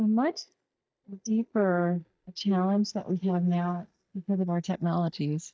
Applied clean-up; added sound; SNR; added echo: neural mask model DeepFilterNet 3.